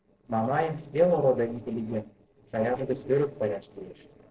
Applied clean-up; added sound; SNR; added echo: neural separator model SepFormer DNS4.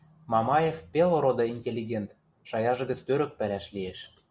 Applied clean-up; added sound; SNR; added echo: none; none; none; none.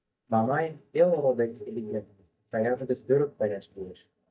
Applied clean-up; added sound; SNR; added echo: neural mask model DeepFilterNet 3.